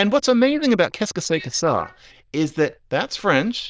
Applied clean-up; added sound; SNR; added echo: neural diffusion model UNIVERSE++.